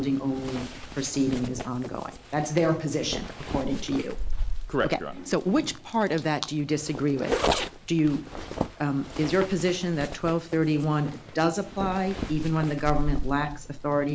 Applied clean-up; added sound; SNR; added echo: none; Zipper (clothing); 6 dB; none.